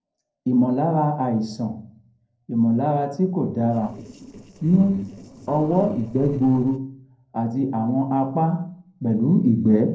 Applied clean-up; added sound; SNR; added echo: neural separator model SepFormer DNS4.